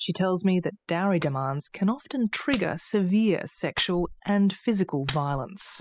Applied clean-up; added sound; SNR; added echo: classical method spectral subtraction.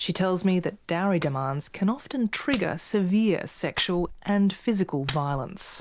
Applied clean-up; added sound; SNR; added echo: none; Clapping; 17 dB; none.